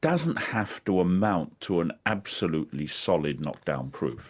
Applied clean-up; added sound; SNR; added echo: none; none; none; none.